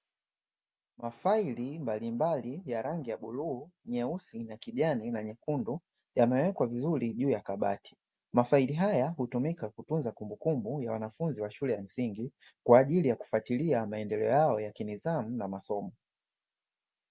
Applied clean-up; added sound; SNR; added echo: none; none; none; none.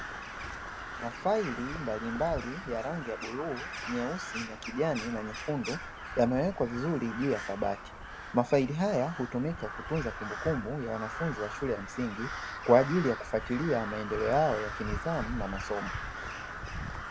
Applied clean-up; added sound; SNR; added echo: none; Crow; 8 dB; none.